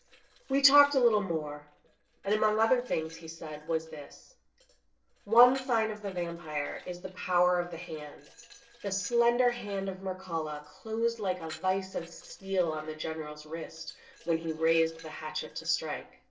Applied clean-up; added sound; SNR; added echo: neural separator model SepFormer DNS4.